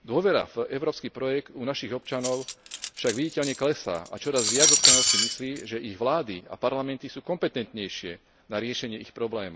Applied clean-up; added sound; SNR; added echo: none; Cutlery, silverware; -4 dB; none.